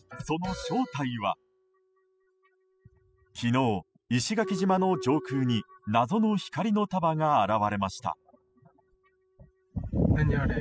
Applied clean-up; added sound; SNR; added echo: classical method spectral subtraction.